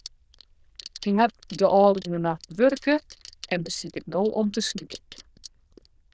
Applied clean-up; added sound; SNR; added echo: neural diffusion model UNIVERSE++.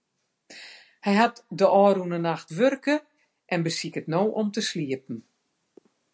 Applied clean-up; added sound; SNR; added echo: none; none; none; none.